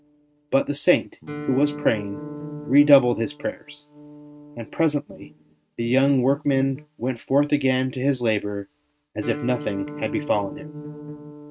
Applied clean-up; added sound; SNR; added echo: neural mask model RNNoise.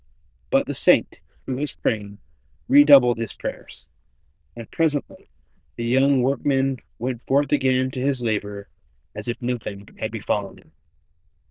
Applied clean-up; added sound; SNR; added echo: neural diffusion model UNIVERSE++.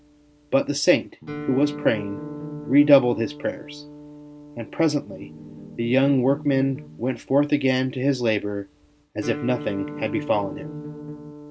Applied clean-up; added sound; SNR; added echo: none; Bass guitar + Guitar; 13 dB; none.